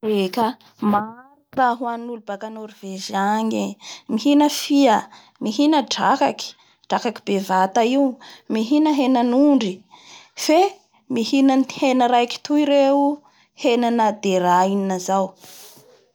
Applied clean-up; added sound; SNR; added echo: none; none; none; none.